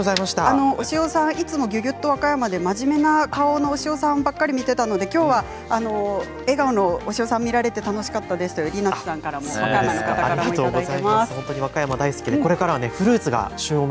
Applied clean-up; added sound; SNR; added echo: none; Brass instrument; 19 dB; none.